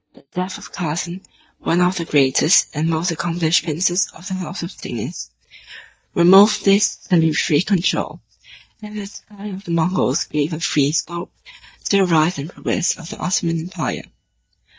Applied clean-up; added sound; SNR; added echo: neural mask model DeepFilterNet 3.